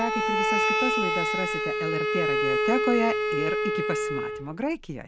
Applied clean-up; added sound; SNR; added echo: none; Bowed string instrument; -5 dB; none.